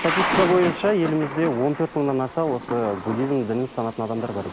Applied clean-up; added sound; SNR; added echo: none; Thunder / Rain; 6 dB; none.